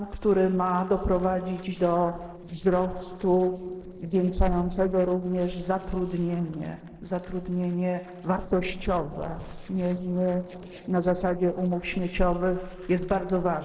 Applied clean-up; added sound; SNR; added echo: neural separator model SepFormer DNS4.